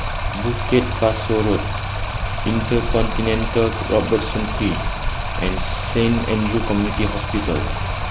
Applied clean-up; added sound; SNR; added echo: none; Stream; 1 dB; none.